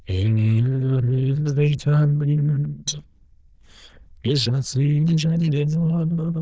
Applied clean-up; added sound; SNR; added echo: neural diffusion model UNIVERSE++.